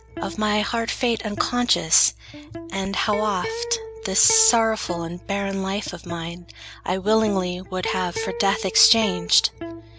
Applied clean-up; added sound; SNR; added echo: none; Electric guitar; 12 dB; none.